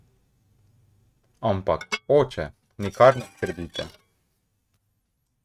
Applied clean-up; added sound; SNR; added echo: neural mask model RNNoise.